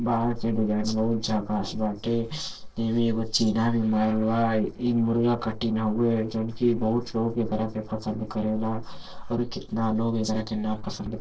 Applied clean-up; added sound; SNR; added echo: neural separator model SepFormer DNS4.